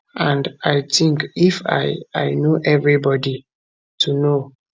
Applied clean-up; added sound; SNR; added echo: none; none; none; none.